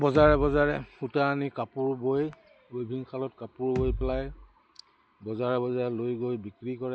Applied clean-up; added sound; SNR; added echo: none; Bass drum; 8 dB; none.